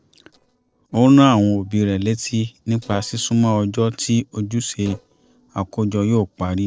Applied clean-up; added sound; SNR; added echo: neural separator model SepFormer DNS4.